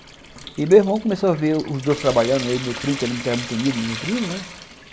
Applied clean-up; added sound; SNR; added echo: none; Trickle, dribble / Sink (filling or washing) / Water tap, faucet; 12 dB; none.